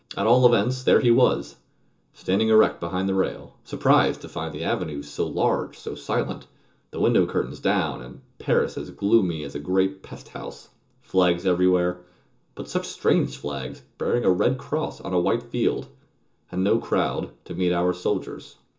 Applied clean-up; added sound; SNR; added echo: none; none; none; reverberation time 0.2 s.